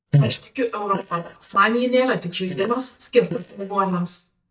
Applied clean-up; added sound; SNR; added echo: neural mask model DeepFilterNet 3.